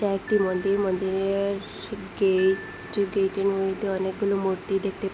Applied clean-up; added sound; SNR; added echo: none; Glockenspiel; 19 dB; none.